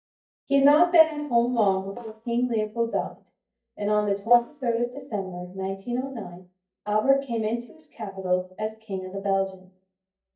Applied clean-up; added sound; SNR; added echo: neural mask model DeepFilterNet 3.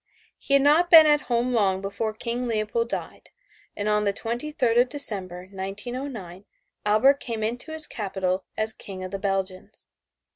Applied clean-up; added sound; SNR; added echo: none; none; none; none.